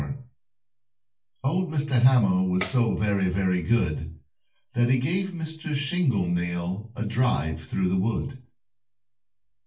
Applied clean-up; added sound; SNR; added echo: none; Tambourine; 4 dB; reverberation time 0.3 s.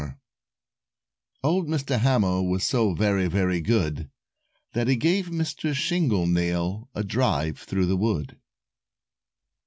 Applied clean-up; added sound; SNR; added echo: none; none; none; none.